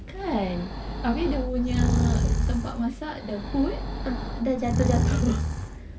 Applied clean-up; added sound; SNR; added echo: none; Breathing; 0 dB; none.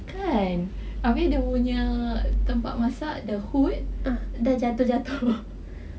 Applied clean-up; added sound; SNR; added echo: none; none; none; none.